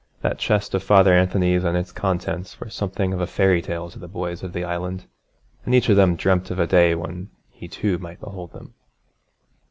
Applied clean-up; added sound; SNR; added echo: none; none; none; none.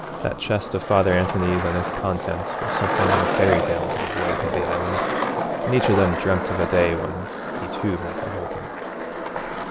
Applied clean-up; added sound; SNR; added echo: none; Skateboard; 1 dB; none.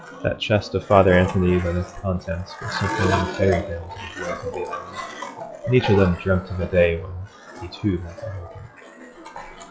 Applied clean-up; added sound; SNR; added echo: classical method log-MMSE.